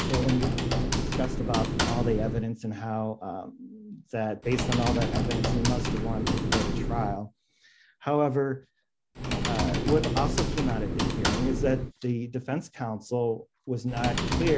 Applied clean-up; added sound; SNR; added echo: none; Typing; -1 dB; none.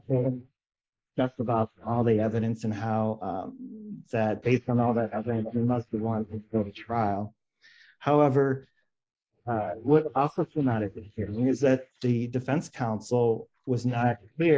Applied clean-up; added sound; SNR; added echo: neural mask model Resemble Enhance denoiser.